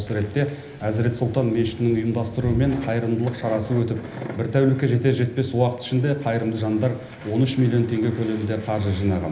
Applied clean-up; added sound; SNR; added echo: none; none; none; reverberation time 0.8 s.